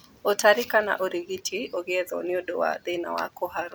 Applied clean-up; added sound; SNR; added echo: none; none; none; none.